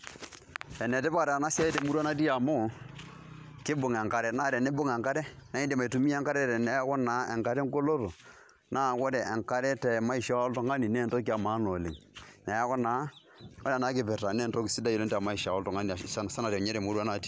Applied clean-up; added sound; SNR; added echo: none; none; none; none.